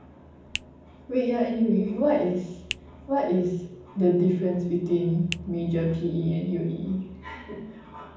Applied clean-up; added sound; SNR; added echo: none; Finger snapping; 13 dB; reverberation time 1.2 s.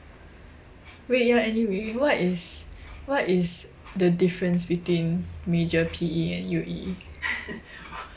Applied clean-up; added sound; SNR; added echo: none; none; none; none.